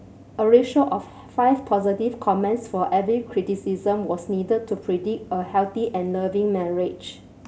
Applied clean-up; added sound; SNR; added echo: none; none; none; none.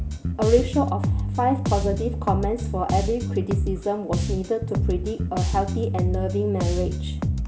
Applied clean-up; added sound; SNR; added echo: none; Bass guitar; -1 dB; none.